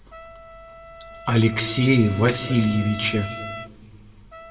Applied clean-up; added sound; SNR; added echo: none; Trumpet; 15 dB; reverberation time 1.3 s.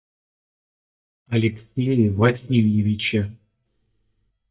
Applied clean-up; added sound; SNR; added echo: neural mask model DeepFilterNet 3.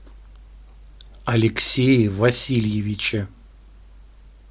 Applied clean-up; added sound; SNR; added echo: none; none; none; none.